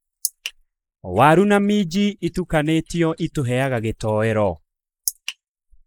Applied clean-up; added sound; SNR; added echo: neural mask model Resemble Enhance denoiser.